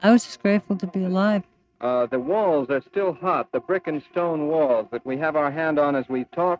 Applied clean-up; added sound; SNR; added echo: neural mask model RNNoise.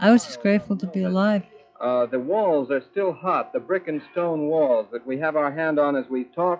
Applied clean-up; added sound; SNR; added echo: classical method log-MMSE.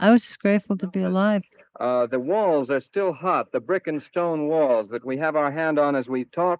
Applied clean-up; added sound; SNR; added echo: neural mask model Resemble Enhance denoiser.